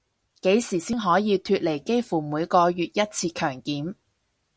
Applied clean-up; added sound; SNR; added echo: none; none; none; none.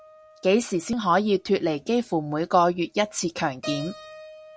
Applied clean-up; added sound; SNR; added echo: none; Keyboard (musical); 19 dB; none.